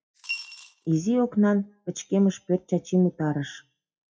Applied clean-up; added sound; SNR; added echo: classical method WPE with log-MMSE.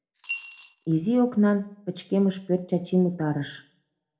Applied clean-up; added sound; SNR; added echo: none; Coin (dropping) / Glass; 12 dB; reverberation time 0.3 s.